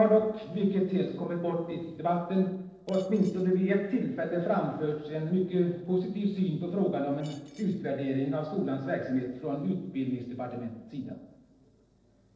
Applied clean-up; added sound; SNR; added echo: neural separator model SepFormer DNS4.